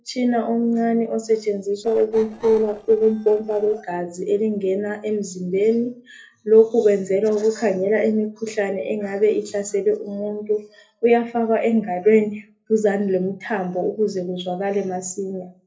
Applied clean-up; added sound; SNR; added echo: neural separator model SepFormer DNS4.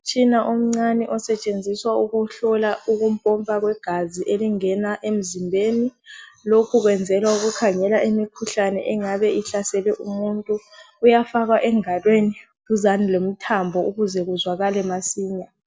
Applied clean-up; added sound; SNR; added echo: none; none; none; none.